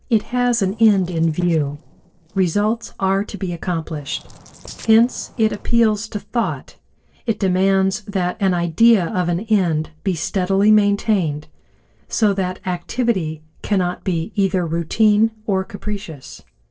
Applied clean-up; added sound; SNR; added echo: neural separator model SepFormer DNS4.